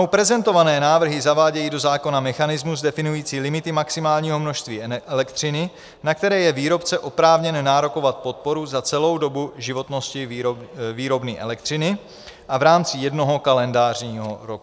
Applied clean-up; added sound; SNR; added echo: none; none; none; none.